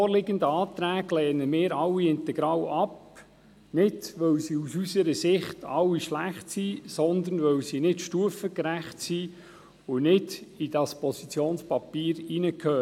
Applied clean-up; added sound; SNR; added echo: none; none; none; none.